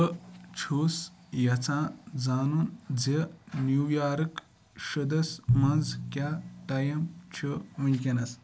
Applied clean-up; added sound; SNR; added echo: none; Drum; 9 dB; none.